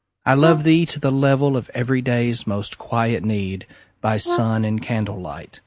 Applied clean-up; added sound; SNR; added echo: none; Brass instrument; 9 dB; none.